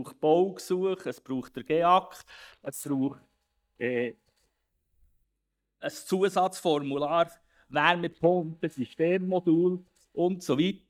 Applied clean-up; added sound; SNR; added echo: neural mask model DeepFilterNet 3.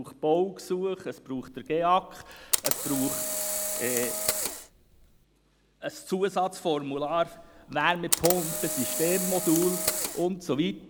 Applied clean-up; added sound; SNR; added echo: none; Camera; 3 dB; none.